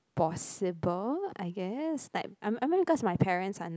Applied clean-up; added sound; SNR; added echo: none; none; none; none.